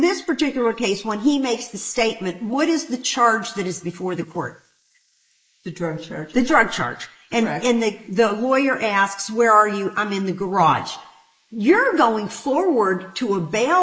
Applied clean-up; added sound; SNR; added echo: neural mask model Resemble Enhance denoiser.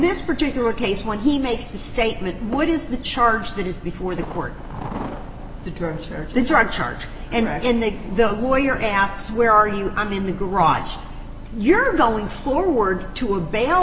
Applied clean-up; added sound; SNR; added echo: none; Thunder; 20 dB; none.